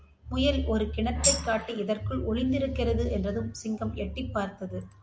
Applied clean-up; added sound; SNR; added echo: none; Tambourine; 1 dB; none.